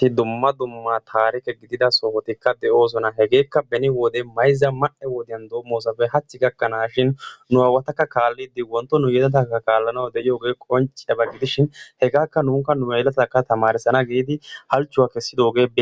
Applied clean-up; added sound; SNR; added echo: none; none; none; none.